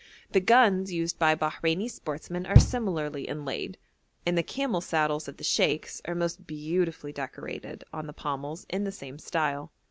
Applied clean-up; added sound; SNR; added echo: none; Knock; -5 dB; none.